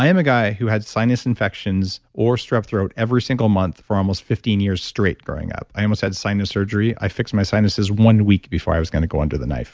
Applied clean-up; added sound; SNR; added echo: none; none; none; none.